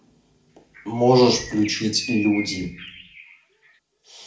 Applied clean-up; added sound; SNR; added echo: none; Bird; 15 dB; reverberation time 0.4 s.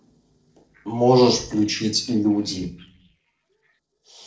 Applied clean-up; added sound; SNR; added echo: neural separator model SepFormer DNS4.